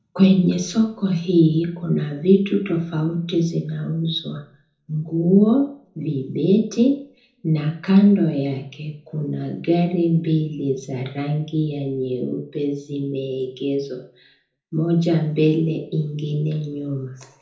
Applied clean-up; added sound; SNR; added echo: none; none; none; reverberation time 0.5 s.